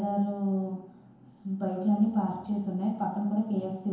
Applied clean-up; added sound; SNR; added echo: none; none; none; reverberation time 1.0 s.